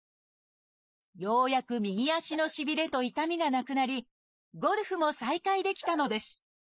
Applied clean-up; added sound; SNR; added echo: neural mask model Resemble Enhance denoiser.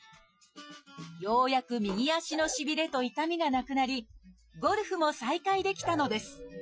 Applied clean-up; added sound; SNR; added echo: classical method Wiener filter.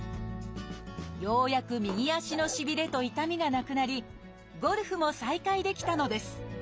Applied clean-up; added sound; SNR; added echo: none; Bark; 10 dB; none.